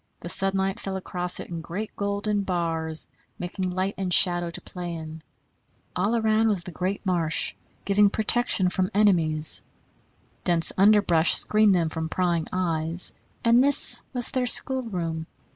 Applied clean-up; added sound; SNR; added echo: none; none; none; none.